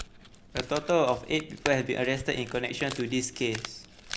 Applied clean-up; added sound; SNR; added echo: none; Crumpling, crinkling; 12 dB; none.